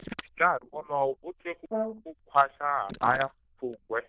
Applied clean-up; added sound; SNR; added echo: neural diffusion model UNIVERSE++.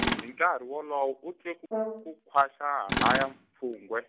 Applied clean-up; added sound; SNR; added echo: none; Tools + Brass instrument; 4 dB; none.